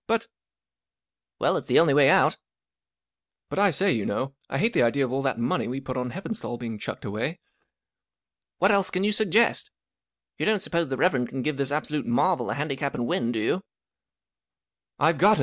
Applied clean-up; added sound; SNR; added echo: none; none; none; none.